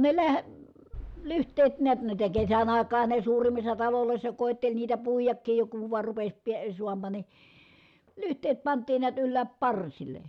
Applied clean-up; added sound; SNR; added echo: none; Boom; 18 dB; none.